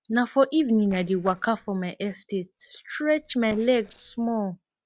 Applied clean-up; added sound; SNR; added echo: neural separator model SepFormer DNS4.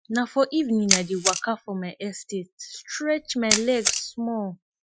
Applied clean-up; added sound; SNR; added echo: classical method Wiener filter.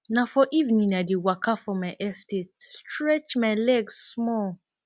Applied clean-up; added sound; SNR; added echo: none; none; none; none.